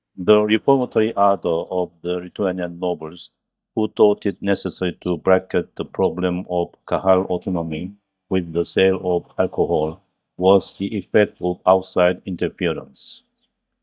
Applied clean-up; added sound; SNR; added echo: neural mask model DeepFilterNet 3.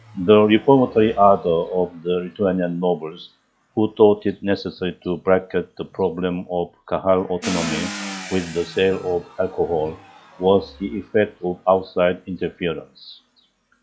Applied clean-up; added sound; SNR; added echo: classical method log-MMSE.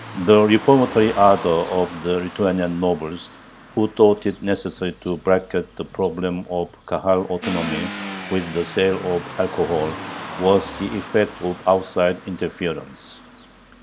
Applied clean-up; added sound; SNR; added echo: none; Car + Car passing by / Traffic noise, roadway noise; 14 dB; none.